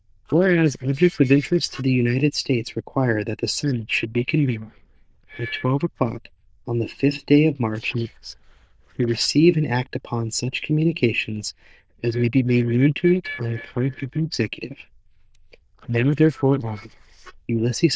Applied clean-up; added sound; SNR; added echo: neural diffusion model UNIVERSE++.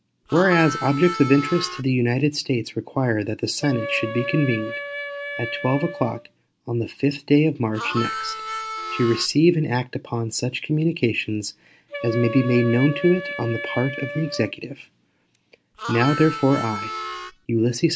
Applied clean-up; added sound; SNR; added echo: none; Wind instrument, woodwind instrument + Harmonica; 9 dB; none.